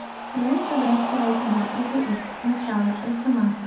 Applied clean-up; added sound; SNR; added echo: none; Cheering; 8 dB; reverberation time 0.6 s.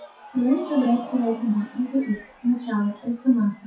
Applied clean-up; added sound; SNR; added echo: classical method WPE with log-MMSE.